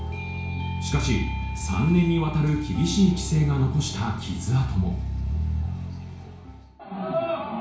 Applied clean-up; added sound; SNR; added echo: none; Doorbell; 19 dB; reverberation time 0.6 s.